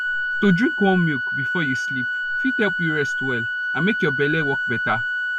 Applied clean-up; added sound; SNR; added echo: none; Organ; 0 dB; none.